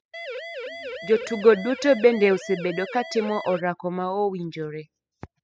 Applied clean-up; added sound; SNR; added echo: classical method spectral subtraction.